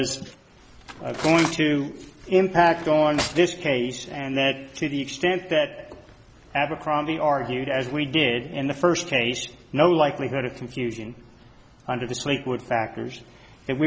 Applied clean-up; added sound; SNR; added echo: none; Cutlery, silverware; 11 dB; none.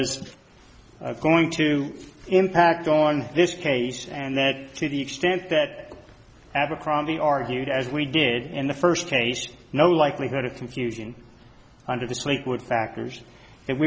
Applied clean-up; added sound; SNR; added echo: none; none; none; none.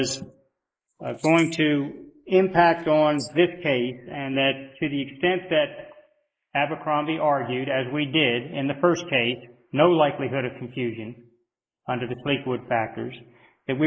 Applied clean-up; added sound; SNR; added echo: neural mask model Resemble Enhance denoiser.